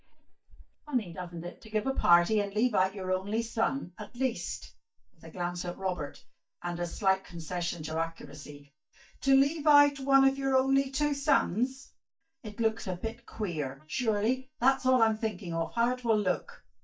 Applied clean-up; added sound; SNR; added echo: neural mask model DeepFilterNet 3.